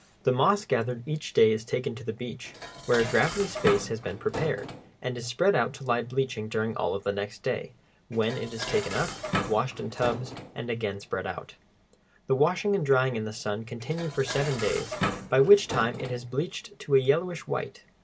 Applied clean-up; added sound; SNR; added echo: none; Dishes, pots, and pans; 11 dB; none.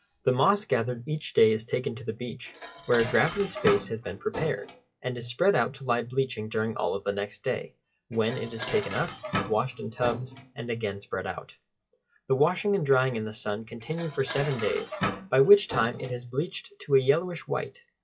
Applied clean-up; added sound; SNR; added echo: classical method log-MMSE.